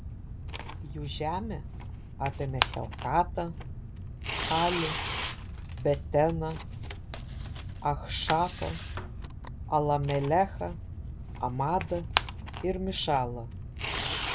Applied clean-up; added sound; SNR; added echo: none; Tearing; 4 dB; none.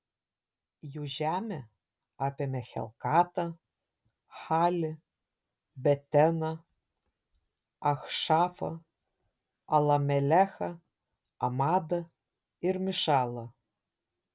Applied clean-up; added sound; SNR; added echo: none; none; none; none.